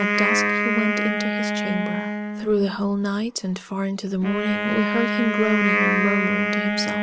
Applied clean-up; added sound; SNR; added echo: none; Wind instrument, woodwind instrument; -1 dB; none.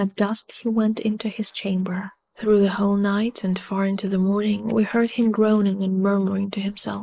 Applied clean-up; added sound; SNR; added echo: neural mask model Resemble Enhance denoiser.